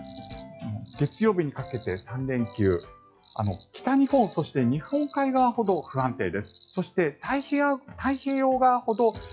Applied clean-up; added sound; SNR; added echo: classical method WPE with log-MMSE.